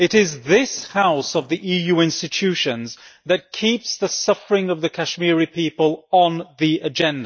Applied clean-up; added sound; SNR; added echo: neural mask model DeepFilterNet 3.